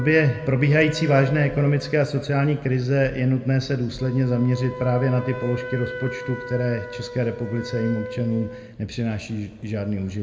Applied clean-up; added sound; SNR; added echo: none; Wind instrument, woodwind instrument; 13 dB; reverberation time 1.1 s.